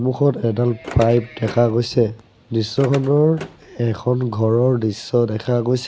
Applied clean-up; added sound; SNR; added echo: none; Car; 16 dB; none.